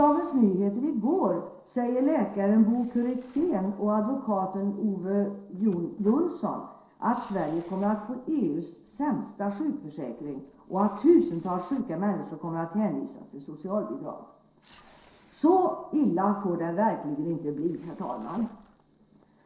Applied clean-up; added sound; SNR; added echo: neural separator model SepFormer DNS4.